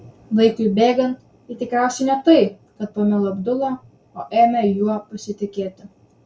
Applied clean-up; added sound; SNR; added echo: none; none; none; none.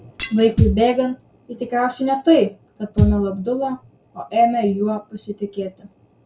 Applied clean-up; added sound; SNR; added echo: none; Thump, thud + Shatter; 2 dB; none.